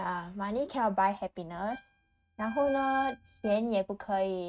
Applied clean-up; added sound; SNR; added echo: neural mask model RNNoise.